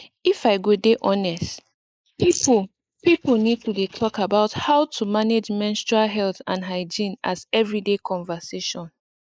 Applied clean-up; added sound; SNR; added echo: neural mask model Resemble Enhance denoiser.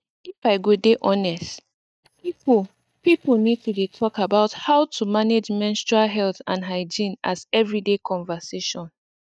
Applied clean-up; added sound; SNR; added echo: neural mask model DeepFilterNet 3.